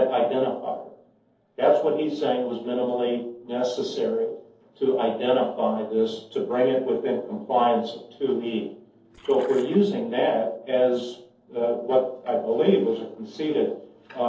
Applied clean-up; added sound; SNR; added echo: neural separator model SepFormer DNS4.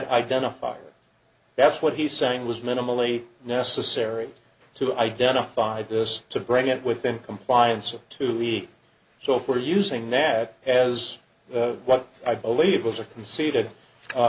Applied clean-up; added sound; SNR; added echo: none; none; none; none.